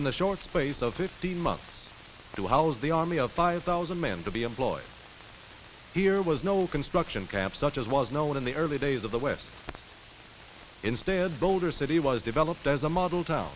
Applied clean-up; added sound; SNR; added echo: none; none; none; none.